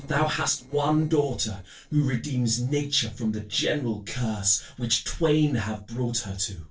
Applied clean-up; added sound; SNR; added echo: neural separator model SepFormer DNS4.